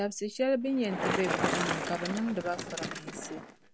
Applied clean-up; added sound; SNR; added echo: none; Bicycle; 2 dB; none.